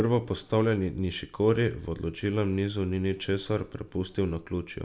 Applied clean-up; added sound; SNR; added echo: none; none; none; none.